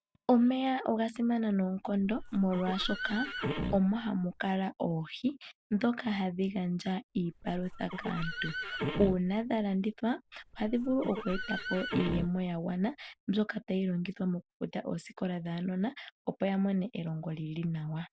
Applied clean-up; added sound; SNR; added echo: none; Livestock, farm animals, working animals; 7 dB; none.